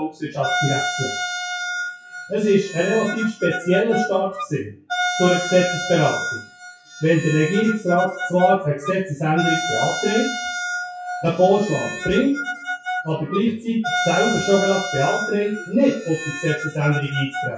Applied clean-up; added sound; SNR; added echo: classical method WPE with log-MMSE.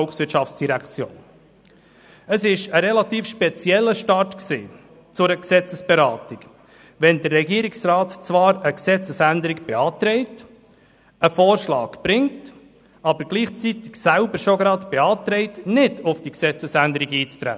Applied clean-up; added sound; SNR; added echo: none; none; none; none.